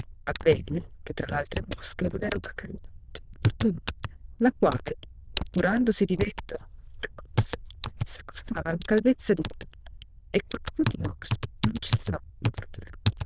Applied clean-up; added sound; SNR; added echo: neural diffusion model UNIVERSE++.